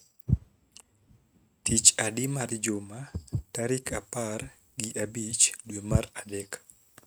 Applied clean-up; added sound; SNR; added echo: neural mask model RNNoise.